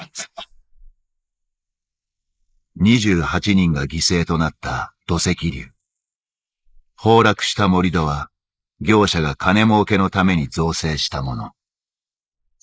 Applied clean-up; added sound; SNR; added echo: neural mask model Resemble Enhance denoiser.